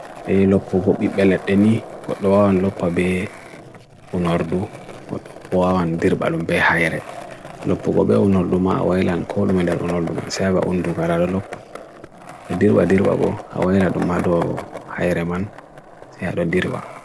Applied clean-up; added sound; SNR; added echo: none; Skateboard; 15 dB; none.